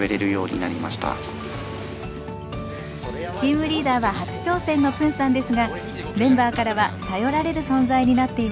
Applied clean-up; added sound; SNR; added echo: none; none; none; none.